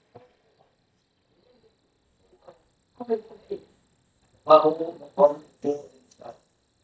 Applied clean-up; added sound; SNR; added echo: neural mask model DeepFilterNet 3.